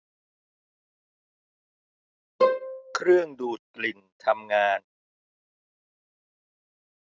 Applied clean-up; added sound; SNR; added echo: neural mask model RNNoise.